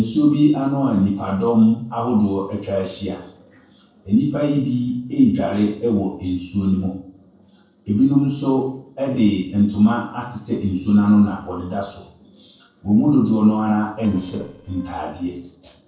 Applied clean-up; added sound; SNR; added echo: neural separator model SepFormer DNS4.